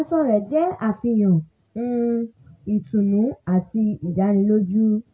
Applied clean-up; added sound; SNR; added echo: none; none; none; none.